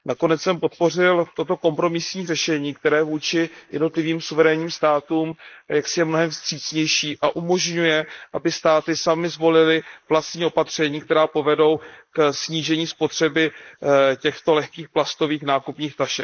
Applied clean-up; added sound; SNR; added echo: neural mask model Resemble Enhance denoiser.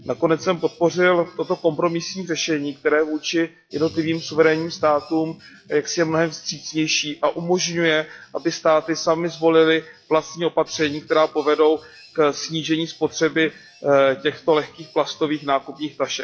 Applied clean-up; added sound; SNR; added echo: classical method log-MMSE.